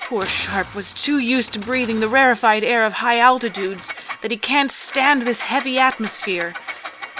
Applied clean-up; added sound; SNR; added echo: none; Engine; 15 dB; none.